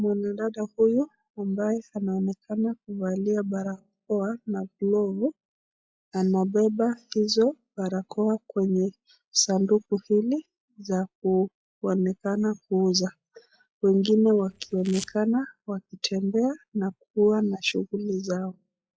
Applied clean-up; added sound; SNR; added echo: classical method log-MMSE.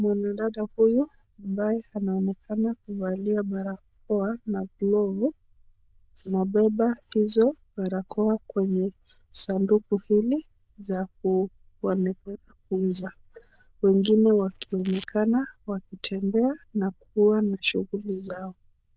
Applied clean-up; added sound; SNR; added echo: neural diffusion model UNIVERSE++.